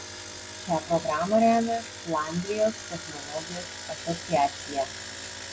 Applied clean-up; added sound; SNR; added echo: none; Engine; 11 dB; none.